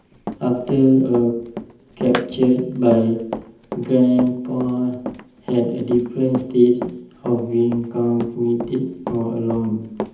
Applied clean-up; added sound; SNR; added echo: none; Run; 13 dB; reverberation time 0.8 s.